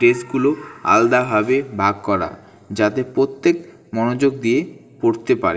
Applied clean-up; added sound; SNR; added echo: none; none; none; reverberation time 1.8 s.